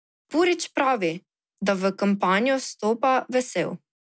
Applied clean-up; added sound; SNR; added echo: none; none; none; none.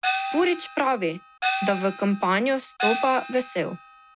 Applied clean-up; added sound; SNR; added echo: none; Gong; 5 dB; none.